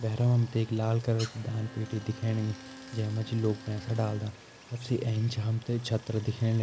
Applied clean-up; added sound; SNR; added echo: none; Stream + Bowed string instrument; 17 dB; none.